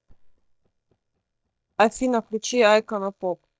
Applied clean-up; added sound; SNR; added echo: neural mask model DeepFilterNet 3.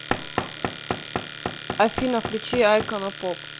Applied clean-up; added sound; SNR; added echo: none; Knock / Wood + Domestic sounds, home sounds; 5 dB; none.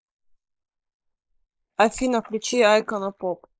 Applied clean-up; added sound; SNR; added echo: neural mask model Resemble Enhance denoiser.